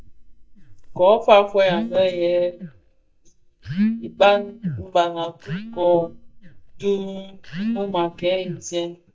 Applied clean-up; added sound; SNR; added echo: neural mask model DeepFilterNet 3.